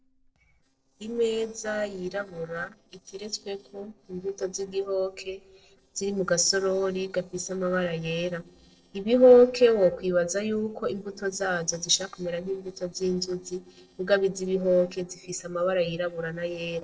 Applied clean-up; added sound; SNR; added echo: neural separator model SepFormer DNS4.